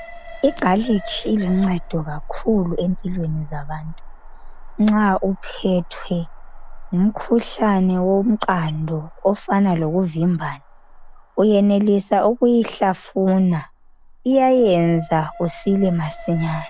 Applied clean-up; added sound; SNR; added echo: none; Alarm; 14 dB; none.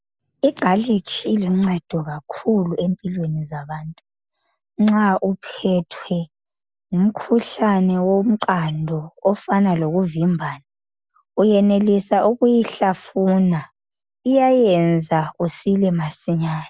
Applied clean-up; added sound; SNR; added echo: none; none; none; none.